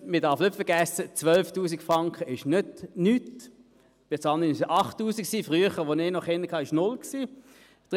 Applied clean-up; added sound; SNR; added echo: none; none; none; none.